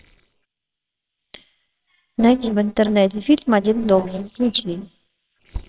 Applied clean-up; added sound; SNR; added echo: neural separator model SepFormer WHAMR!.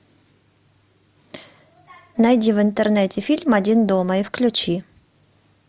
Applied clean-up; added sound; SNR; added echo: none; none; none; none.